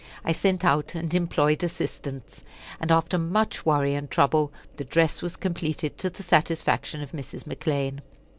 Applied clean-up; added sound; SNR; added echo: none; none; none; none.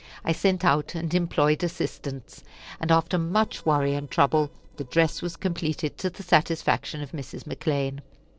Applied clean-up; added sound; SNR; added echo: neural separator model SepFormer DNS4.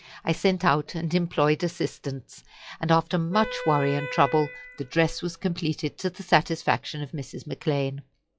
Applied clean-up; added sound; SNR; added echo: classical method log-MMSE.